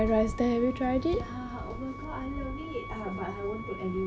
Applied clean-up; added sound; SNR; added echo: none; Wind instrument, woodwind instrument; 14 dB; none.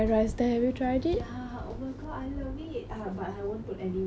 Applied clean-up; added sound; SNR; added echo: none; none; none; none.